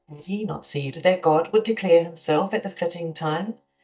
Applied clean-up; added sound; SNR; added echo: neural mask model DeepFilterNet 3.